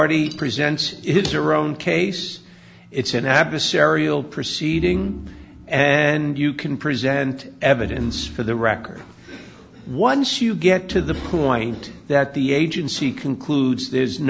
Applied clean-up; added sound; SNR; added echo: none; Organ; 15 dB; none.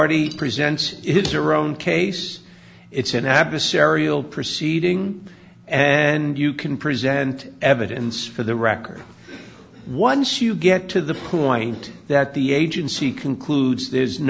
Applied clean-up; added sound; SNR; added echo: none; none; none; none.